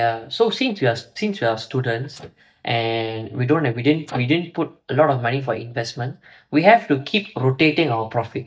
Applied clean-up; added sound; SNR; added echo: neural mask model DeepFilterNet 3.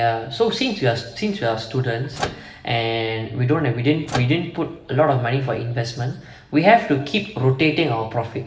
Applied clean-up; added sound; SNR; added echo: none; Microwave oven; 11 dB; reverberation time 0.8 s.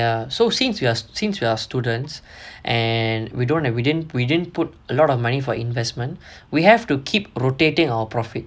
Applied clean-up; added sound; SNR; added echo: none; none; none; none.